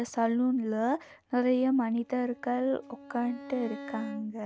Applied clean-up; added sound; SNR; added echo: none; Bowed string instrument; 18 dB; none.